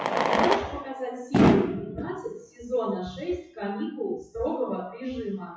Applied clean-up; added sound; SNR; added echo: classical method WPE with log-MMSE.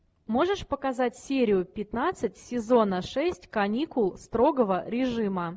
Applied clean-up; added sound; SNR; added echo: none; none; none; none.